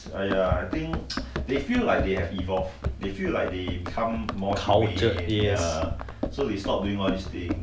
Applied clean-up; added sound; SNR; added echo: none; Run; 6 dB; none.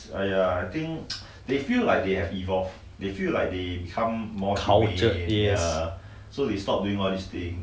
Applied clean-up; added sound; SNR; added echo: none; none; none; none.